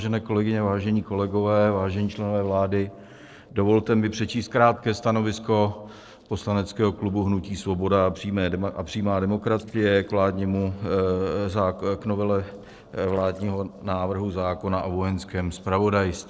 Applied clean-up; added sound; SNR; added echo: neural separator model SepFormer DNS4.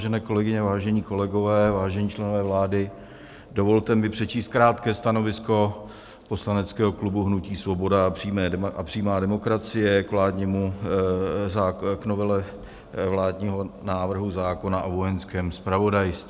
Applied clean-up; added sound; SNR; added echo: none; none; none; none.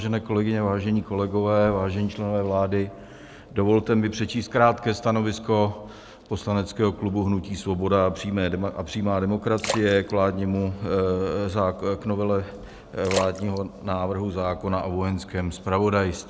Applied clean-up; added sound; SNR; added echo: none; Splash, splatter; 12 dB; none.